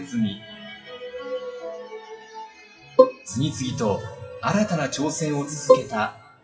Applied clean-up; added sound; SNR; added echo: classical method WPE with log-MMSE.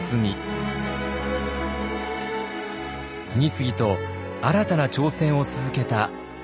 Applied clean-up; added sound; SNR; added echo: none; none; none; none.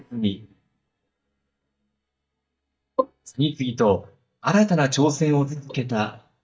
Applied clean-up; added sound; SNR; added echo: neural mask model DeepFilterNet 3.